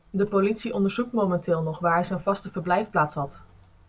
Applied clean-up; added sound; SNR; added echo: none; none; none; none.